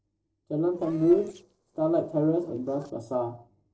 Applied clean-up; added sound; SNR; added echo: neural separator model SepFormer DNS4.